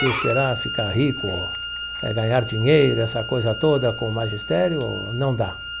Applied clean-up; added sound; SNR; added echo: none; Bowed string instrument; 8 dB; none.